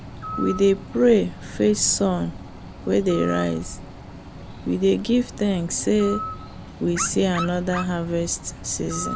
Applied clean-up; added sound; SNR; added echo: none; Bird + Dog; 11 dB; none.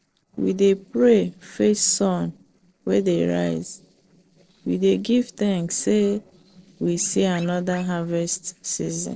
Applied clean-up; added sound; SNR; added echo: neural separator model SepFormer DNS4.